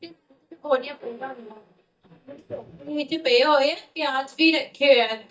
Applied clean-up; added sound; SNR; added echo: neural mask model DeepFilterNet 3.